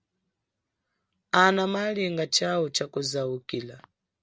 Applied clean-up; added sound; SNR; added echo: none; none; none; none.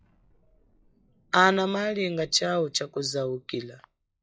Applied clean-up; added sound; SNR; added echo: classical method log-MMSE.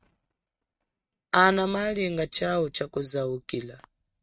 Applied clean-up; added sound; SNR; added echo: neural mask model RNNoise.